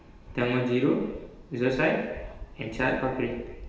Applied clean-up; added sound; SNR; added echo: none; Fixed-wing aircraft, airplane; 16 dB; reverberation time 1.1 s.